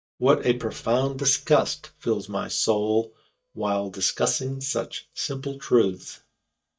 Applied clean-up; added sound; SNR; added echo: neural mask model DeepFilterNet 3.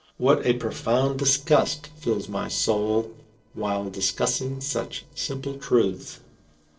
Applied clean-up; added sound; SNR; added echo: neural separator model SepFormer DNS4.